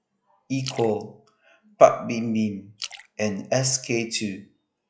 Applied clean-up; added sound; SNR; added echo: classical method log-MMSE.